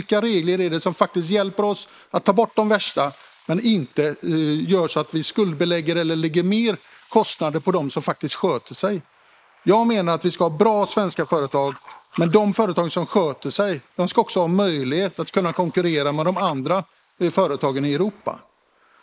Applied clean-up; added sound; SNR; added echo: neural mask model Resemble Enhance denoiser.